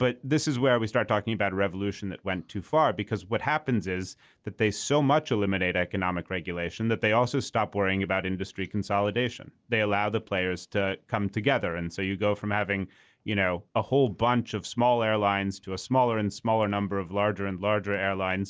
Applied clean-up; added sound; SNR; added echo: none; none; none; none.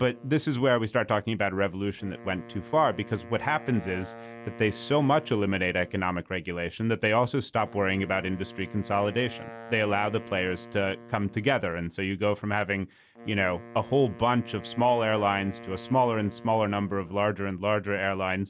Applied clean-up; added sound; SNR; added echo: none; Wind instrument, woodwind instrument; 18 dB; none.